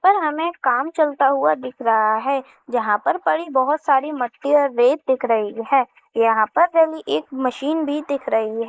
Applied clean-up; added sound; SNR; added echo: neural mask model Resemble Enhance denoiser.